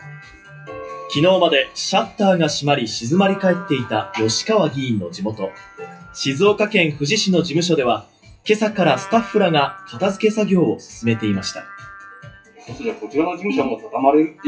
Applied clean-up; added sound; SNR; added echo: classical method WPE with log-MMSE.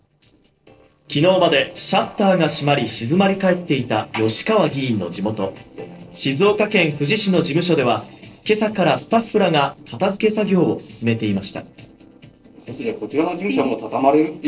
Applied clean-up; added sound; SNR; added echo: neural separator model SepFormer DNS4.